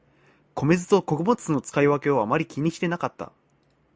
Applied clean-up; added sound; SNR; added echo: none; none; none; none.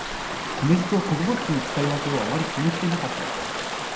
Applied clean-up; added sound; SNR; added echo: none; Stream / Ocean; 4 dB; reverberation time 0.8 s.